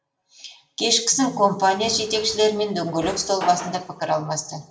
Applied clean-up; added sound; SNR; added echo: none; Drawer open or close; 14 dB; reverberation time 0.6 s.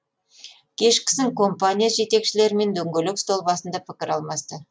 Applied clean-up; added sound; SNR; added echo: none; none; none; none.